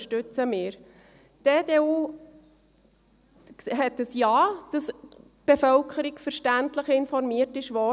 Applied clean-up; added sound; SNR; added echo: none; none; none; none.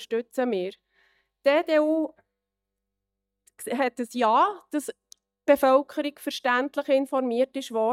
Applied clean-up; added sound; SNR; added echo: neural mask model DeepFilterNet 3.